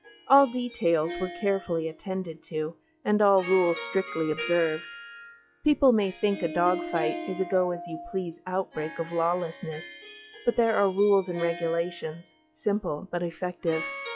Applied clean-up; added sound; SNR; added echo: classical method log-MMSE.